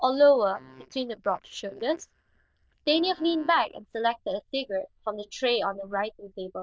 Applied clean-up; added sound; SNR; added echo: neural diffusion model UNIVERSE++.